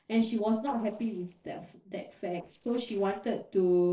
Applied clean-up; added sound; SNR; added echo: neural separator model SepFormer DNS4.